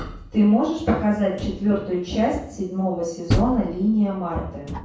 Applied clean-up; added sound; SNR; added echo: none; Door; 10 dB; reverberation time 0.6 s.